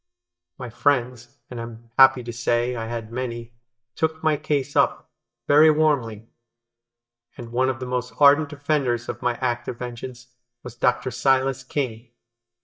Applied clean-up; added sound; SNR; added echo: neural mask model DeepFilterNet 3.